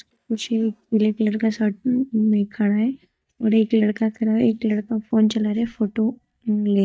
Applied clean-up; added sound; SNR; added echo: neural mask model DeepFilterNet 3.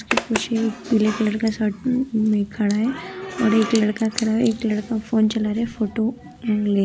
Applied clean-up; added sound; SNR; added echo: none; Zipper (clothing); 14 dB; none.